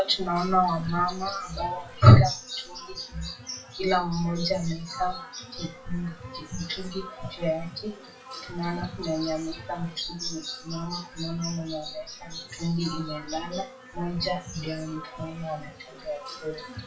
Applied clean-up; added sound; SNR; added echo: classical method WPE with log-MMSE.